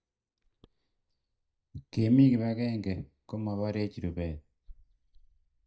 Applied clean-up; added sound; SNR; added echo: neural mask model DeepFilterNet 3.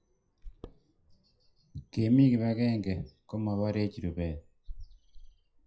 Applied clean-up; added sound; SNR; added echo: classical method WPE with log-MMSE.